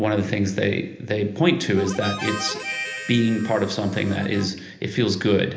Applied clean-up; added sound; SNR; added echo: none; Harmonica; 10 dB; reverberation time 0.8 s.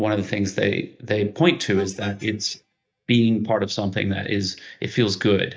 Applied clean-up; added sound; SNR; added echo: neural mask model DeepFilterNet 3.